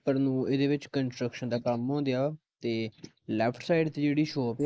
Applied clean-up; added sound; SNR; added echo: neural mask model Resemble Enhance denoiser.